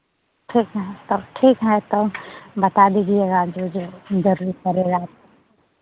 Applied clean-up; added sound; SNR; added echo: none; none; none; none.